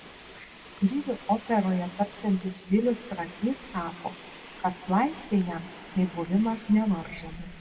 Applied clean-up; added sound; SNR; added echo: none; Subway, metro, underground; 17 dB; reverberation time 1.2 s.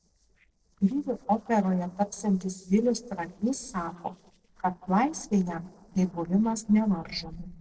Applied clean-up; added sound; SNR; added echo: neural separator model SepFormer DNS4.